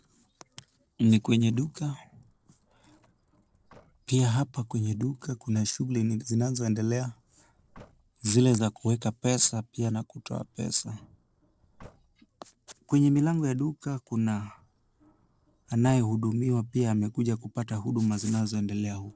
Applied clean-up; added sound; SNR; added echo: neural separator model SepFormer DNS4.